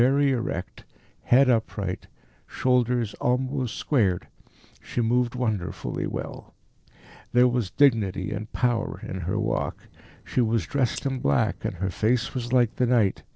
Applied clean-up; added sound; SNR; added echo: neural separator model SepFormer DNS4.